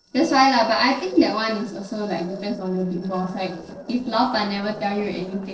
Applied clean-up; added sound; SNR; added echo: neural separator model SepFormer DNS4.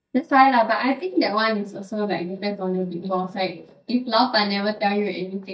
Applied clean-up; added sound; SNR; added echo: neural mask model DeepFilterNet 3.